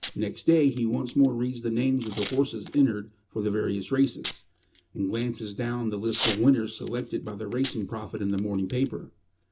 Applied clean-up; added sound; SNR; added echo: none; Packing tape, duct tape / Tearing; 15 dB; reverberation time 0.2 s.